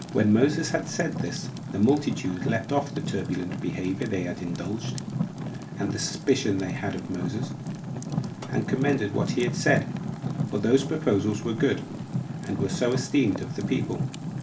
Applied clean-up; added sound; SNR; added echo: none; Fire; 4 dB; reverberation time 0.2 s.